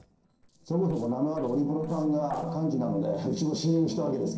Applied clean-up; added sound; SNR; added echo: neural separator model SepFormer DNS4.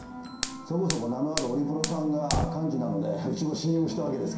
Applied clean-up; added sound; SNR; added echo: none; Fire; 8 dB; reverberation time 0.5 s.